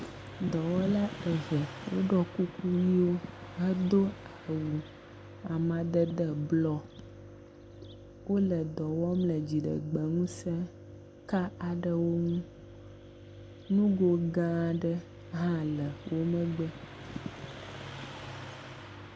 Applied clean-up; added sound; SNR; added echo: none; Car passing by; 19 dB; none.